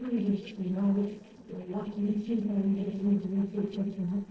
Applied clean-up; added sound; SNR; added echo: neural separator model SepFormer DNS4.